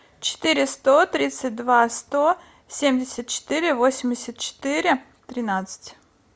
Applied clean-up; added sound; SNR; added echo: none; none; none; none.